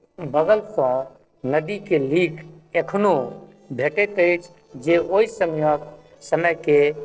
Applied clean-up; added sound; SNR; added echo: neural separator model SepFormer DNS4.